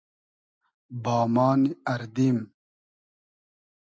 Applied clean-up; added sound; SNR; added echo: none; none; none; none.